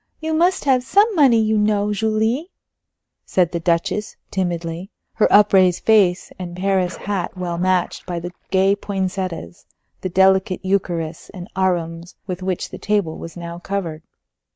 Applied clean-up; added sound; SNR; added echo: neural mask model Resemble Enhance denoiser.